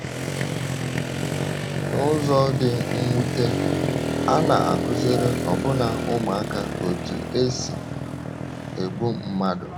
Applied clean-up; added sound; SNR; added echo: none; Motorcycle; 0 dB; none.